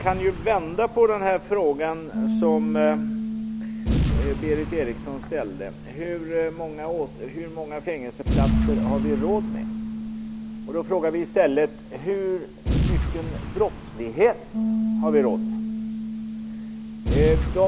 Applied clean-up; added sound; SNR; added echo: none; Boom + Bass guitar; 1 dB; none.